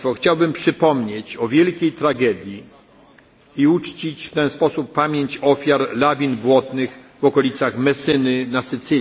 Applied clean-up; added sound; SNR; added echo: none; none; none; none.